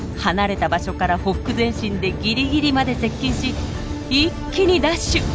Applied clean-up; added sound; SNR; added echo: none; none; none; none.